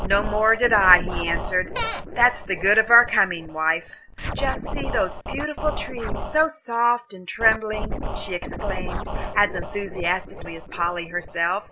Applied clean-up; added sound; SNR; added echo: none; Scratching (performance technique) + Cupboard open or close / Door; 6 dB; none.